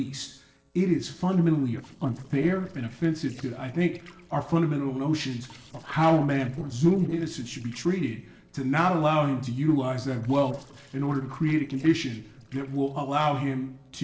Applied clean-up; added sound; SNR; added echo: neural separator model SepFormer DNS4.